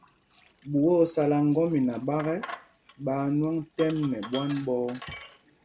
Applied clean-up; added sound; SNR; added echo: none; Sink (filling or washing); 17 dB; none.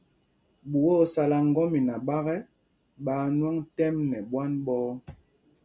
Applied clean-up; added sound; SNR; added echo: none; none; none; none.